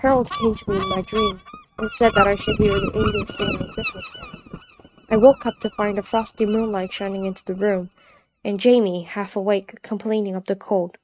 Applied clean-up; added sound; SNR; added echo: neural mask model RNNoise.